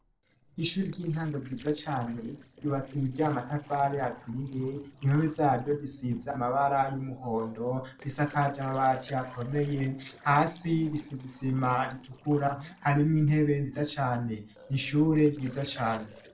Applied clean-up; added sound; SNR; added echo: neural separator model SepFormer DNS4.